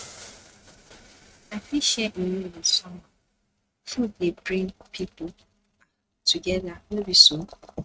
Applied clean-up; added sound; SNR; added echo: neural mask model RNNoise.